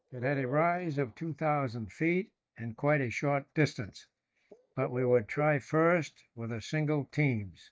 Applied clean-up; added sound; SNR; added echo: neural mask model DeepFilterNet 3.